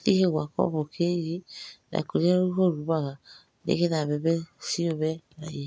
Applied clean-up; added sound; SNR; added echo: none; none; none; none.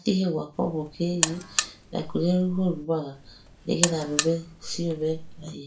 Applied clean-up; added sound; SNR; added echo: none; Alarm; 5 dB; reverberation time 0.3 s.